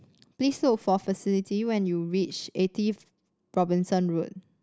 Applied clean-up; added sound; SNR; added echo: none; none; none; none.